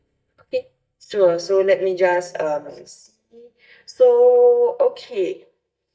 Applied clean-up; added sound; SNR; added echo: neural mask model DeepFilterNet 3.